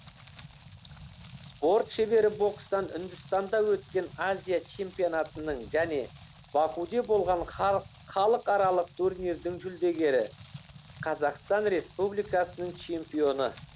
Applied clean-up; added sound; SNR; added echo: none; Rain; 20 dB; none.